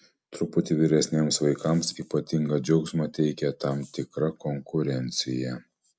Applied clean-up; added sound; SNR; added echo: none; none; none; none.